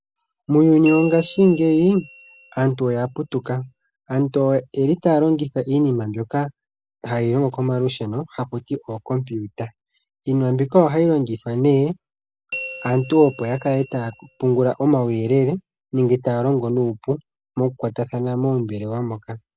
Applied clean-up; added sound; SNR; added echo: none; Bell; 15 dB; none.